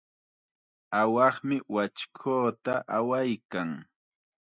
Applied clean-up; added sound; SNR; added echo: none; none; none; none.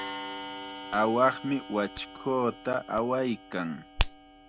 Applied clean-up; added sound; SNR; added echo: none; Clock + Hands; 6 dB; none.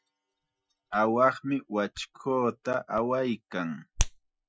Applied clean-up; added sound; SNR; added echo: classical method Wiener filter.